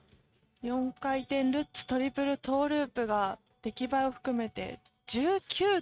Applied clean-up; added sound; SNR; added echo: neural mask model RNNoise.